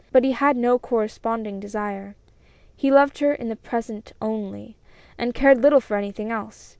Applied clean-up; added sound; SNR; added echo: none; none; none; none.